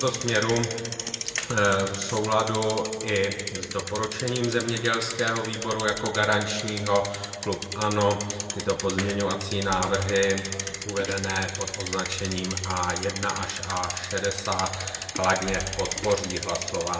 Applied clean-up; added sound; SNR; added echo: none; Bicycle; 8 dB; reverberation time 1.8 s.